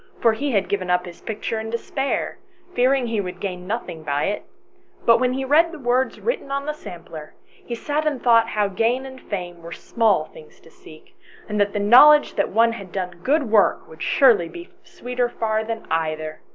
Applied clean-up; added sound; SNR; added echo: none; none; none; none.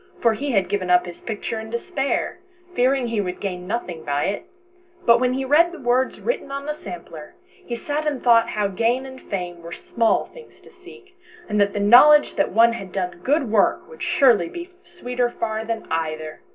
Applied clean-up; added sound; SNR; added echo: none; none; none; reverberation time 0.4 s.